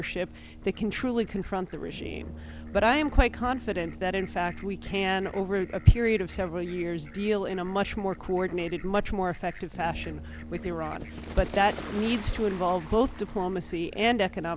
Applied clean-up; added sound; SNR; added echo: none; Brass instrument + Fowl; 13 dB; none.